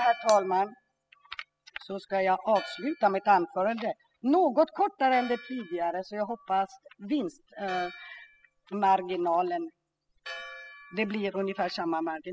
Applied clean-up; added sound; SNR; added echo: classical method spectral subtraction.